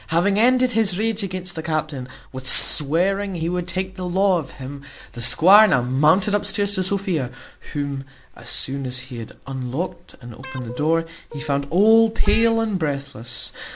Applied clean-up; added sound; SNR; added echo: none; Guitar; 17 dB; none.